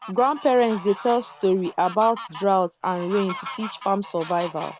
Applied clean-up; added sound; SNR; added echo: none; Fowl; 15 dB; none.